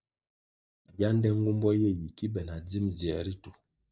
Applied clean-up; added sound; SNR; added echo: neural mask model DeepFilterNet 3.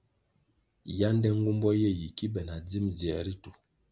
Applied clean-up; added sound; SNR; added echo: none; none; none; none.